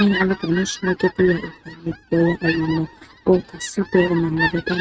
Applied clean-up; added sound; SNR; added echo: neural mask model RNNoise.